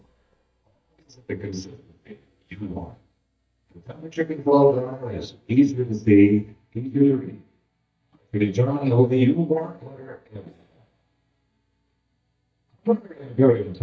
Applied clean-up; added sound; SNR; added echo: neural mask model DeepFilterNet 3.